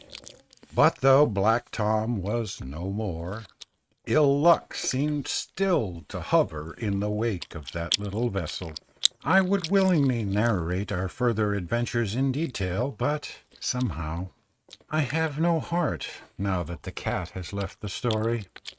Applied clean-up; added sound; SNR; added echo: neural mask model RNNoise.